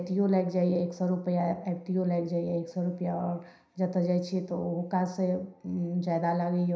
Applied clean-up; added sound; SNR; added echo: none; none; none; reverberation time 0.5 s.